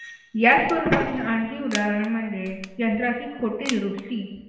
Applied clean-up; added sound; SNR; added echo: none; Crushing; 16 dB; reverberation time 1.0 s.